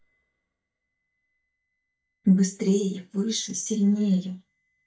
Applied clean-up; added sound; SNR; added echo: neural mask model DeepFilterNet 3.